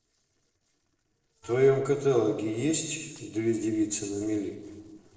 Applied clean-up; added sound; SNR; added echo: neural separator model SepFormer DNS4.